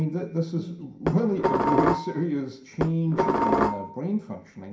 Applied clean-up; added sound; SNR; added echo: none; Dishes, pots, and pans; -3 dB; reverberation time 0.5 s.